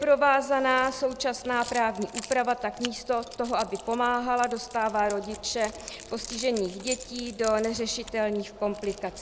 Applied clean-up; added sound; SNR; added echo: none; Keys jangling; 16 dB; none.